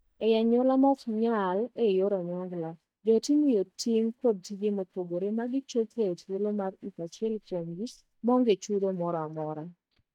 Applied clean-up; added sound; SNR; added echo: neural mask model DeepFilterNet 3.